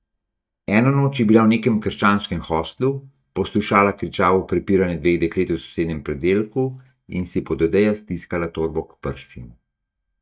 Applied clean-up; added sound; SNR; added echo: neural mask model DeepFilterNet 3.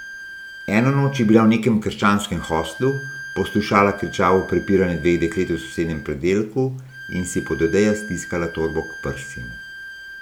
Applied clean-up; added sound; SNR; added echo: none; Bowed string instrument; 15 dB; none.